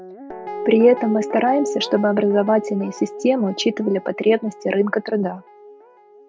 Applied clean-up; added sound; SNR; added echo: none; Guitar; 12 dB; none.